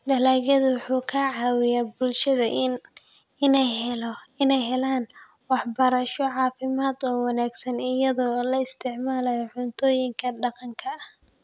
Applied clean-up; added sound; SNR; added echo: none; none; none; none.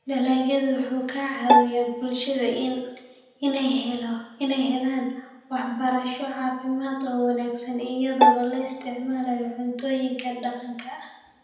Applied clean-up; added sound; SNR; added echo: none; Bowed string instrument; -3 dB; reverberation time 0.9 s.